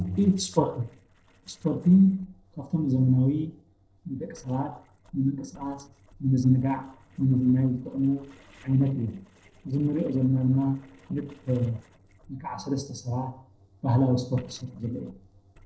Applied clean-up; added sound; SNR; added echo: neural separator model SepFormer DNS4.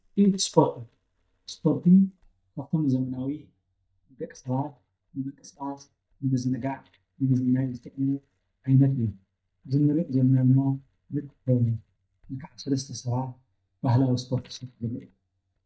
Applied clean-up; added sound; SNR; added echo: neural mask model DeepFilterNet 3.